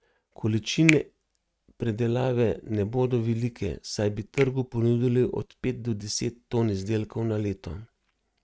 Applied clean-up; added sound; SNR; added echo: neural mask model RNNoise.